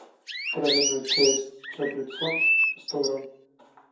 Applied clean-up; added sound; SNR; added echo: none; Chirp, tweet; -2 dB; reverberation time 0.6 s.